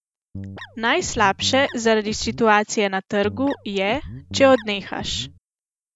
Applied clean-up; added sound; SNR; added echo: none; Guitar; 14 dB; none.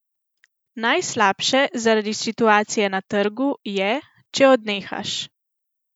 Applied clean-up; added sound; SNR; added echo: none; none; none; none.